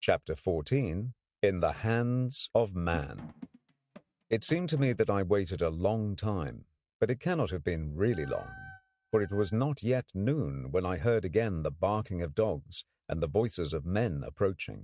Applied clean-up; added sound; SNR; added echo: neural mask model RNNoise.